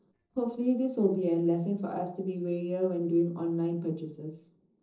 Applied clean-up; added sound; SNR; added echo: neural separator model SepFormer DNS4.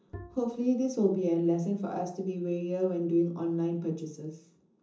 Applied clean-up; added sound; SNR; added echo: none; Bowed string instrument; 16 dB; reverberation time 0.6 s.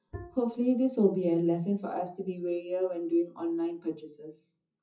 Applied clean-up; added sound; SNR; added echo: classical method WPE with log-MMSE.